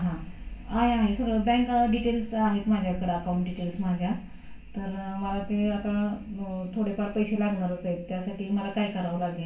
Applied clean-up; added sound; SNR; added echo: none; none; none; reverberation time 0.3 s.